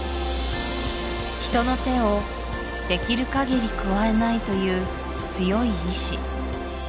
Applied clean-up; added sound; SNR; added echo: none; none; none; none.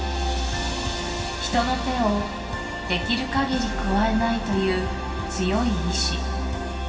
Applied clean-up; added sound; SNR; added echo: none; none; none; reverberation time 2.5 s.